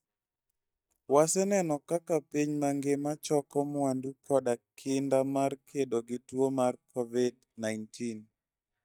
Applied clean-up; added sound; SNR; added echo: neural mask model DeepFilterNet 3.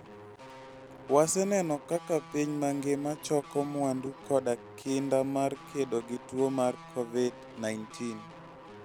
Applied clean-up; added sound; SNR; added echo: none; Guitar; 16 dB; none.